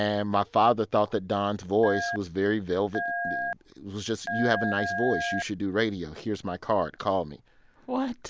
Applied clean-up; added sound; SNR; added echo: none; Telephone; 4 dB; none.